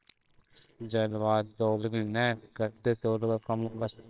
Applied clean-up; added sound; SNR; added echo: neural separator model SepFormer WHAMR!.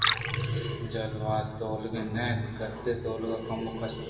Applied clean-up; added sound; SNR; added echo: none; Liquid; 5 dB; reverberation time 2.0 s.